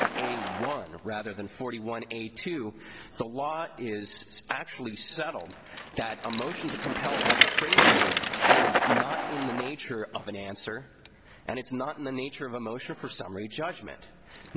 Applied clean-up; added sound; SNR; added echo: none; Bicycle; -5 dB; none.